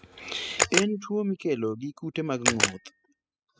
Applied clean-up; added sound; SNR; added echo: classical method spectral subtraction.